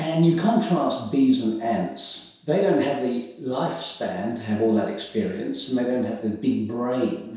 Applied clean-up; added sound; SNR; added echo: none; none; none; reverberation time 0.7 s.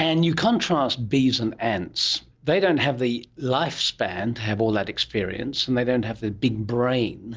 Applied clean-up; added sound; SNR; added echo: none; none; none; none.